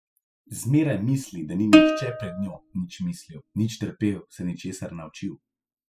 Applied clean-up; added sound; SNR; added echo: classical method spectral subtraction.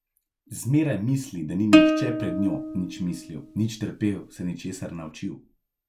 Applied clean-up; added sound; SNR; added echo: none; Plucked string instrument; -3 dB; none.